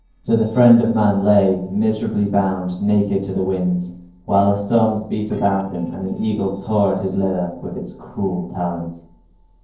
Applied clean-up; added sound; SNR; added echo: neural separator model SepFormer DNS4.